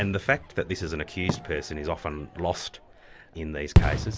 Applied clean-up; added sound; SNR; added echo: none; Fireworks; -2 dB; none.